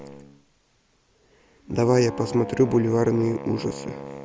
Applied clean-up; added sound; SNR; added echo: none; Wind instrument, woodwind instrument; 13 dB; none.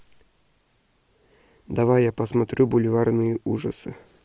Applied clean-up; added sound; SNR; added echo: none; none; none; none.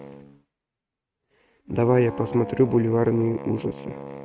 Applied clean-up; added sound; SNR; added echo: neural mask model RNNoise.